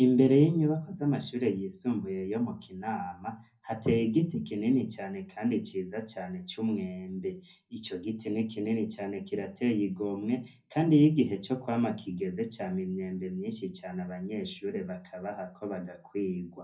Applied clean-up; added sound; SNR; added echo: none; none; none; reverberation time 0.4 s.